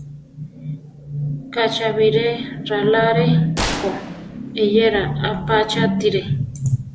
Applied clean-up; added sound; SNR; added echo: none; Gunshot, gunfire; 12 dB; none.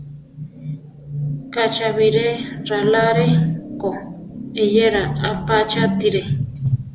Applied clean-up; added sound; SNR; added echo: none; none; none; none.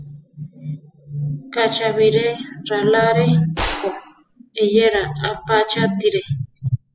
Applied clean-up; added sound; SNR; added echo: classical method spectral subtraction.